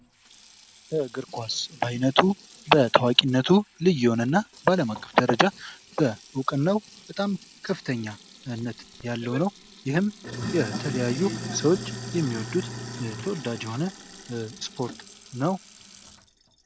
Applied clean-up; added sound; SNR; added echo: none; Sink (filling or washing); 14 dB; none.